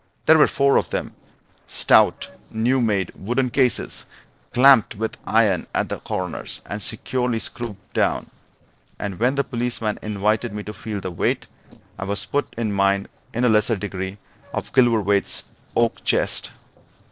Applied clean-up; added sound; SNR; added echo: neural separator model SepFormer DNS4.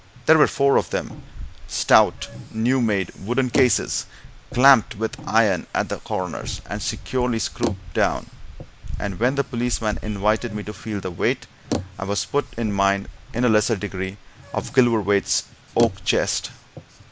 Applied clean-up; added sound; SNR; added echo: none; Bicycle; 14 dB; none.